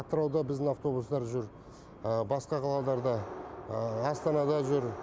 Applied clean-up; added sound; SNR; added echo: none; none; none; none.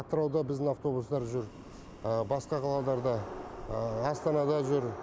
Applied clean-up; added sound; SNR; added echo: none; Boiling; 18 dB; none.